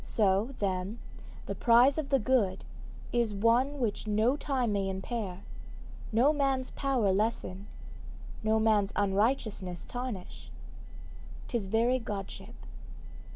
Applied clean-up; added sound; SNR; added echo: none; none; none; none.